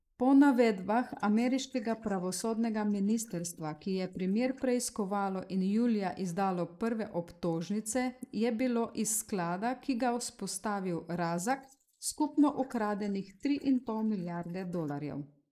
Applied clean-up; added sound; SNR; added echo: neural mask model Resemble Enhance denoiser.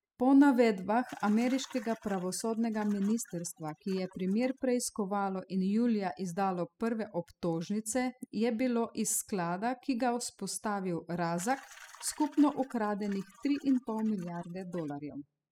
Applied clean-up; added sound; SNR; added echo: classical method spectral subtraction.